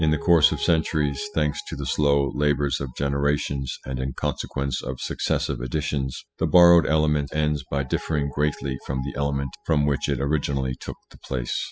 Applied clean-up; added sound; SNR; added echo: classical method spectral subtraction.